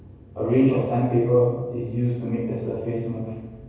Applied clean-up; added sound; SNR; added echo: none; none; none; reverberation time 1.3 s.